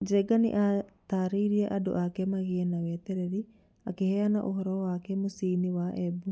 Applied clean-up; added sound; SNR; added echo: none; none; none; none.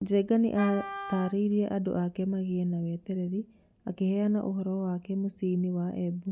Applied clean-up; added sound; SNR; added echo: none; Wind instrument, woodwind instrument; 11 dB; none.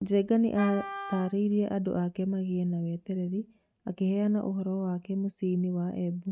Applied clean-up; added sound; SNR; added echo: neural mask model RNNoise.